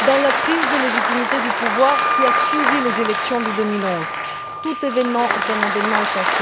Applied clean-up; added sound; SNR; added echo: none; Applause + Wind instrument, woodwind instrument; -1 dB; none.